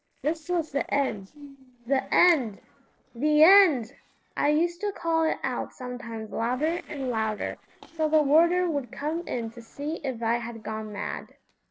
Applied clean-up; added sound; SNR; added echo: neural separator model SepFormer DNS4.